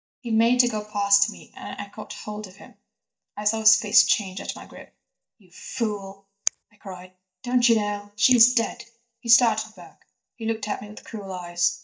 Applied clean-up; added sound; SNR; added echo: neural mask model DeepFilterNet 3.